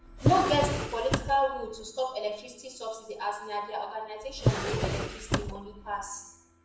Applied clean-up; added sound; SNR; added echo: none; Drawer open or close; -1 dB; reverberation time 0.7 s.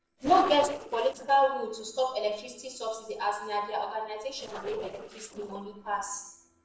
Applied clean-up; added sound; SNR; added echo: neural separator model SepFormer DNS4.